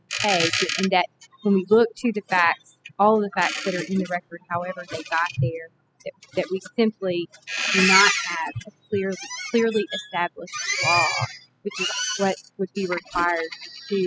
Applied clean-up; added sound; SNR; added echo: classical method spectral subtraction.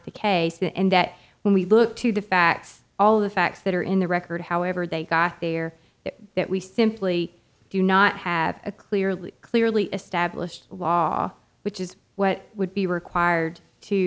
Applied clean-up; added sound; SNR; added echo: none; none; none; none.